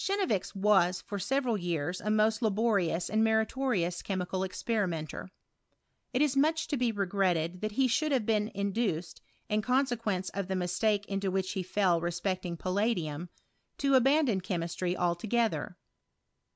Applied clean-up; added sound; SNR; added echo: none; none; none; none.